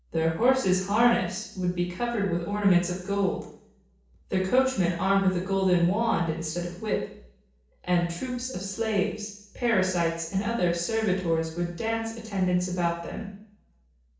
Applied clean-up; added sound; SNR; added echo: none; none; none; reverberation time 0.7 s.